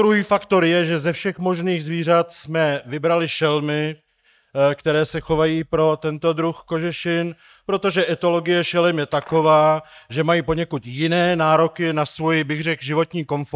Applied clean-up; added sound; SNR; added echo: neural mask model DeepFilterNet 3.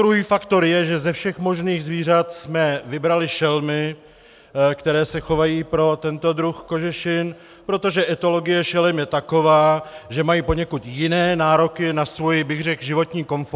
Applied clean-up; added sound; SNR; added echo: none; none; none; none.